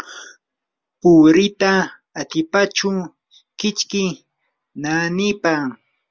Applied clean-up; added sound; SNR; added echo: none; none; none; none.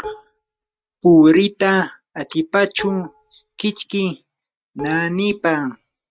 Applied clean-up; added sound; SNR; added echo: neural mask model RNNoise.